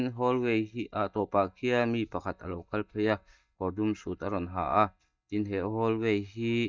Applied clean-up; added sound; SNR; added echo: neural mask model DeepFilterNet 3.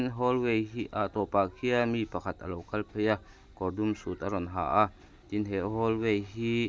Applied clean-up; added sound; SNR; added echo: none; none; none; none.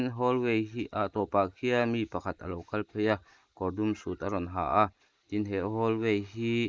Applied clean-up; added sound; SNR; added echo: neural mask model Resemble Enhance denoiser.